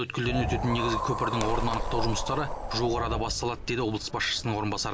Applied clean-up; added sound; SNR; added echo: none; Bird + Wind; 3 dB; none.